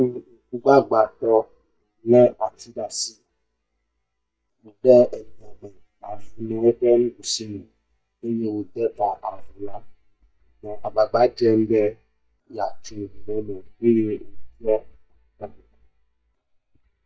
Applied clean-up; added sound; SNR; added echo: neural mask model DeepFilterNet 3.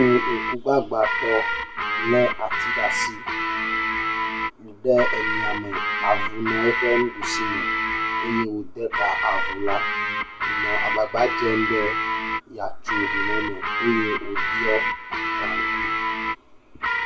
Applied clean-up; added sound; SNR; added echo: none; Guitar; 0 dB; reverberation time 0.2 s.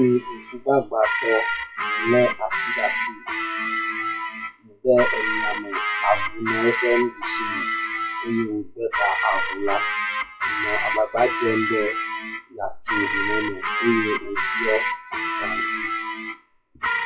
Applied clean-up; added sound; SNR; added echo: classical method WPE with log-MMSE.